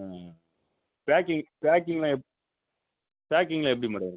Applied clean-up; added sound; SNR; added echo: none; none; none; none.